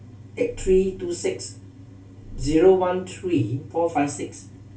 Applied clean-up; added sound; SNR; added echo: none; Purr; 13 dB; reverberation time 0.2 s.